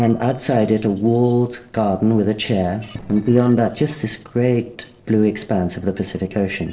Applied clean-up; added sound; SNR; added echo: neural separator model SepFormer DNS4.